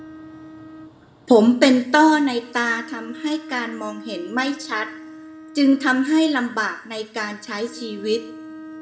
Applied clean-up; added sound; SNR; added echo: none; Bowed string instrument; 19 dB; reverberation time 0.9 s.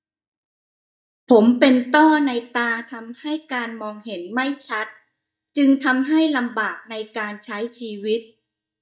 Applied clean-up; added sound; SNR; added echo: neural mask model DeepFilterNet 3.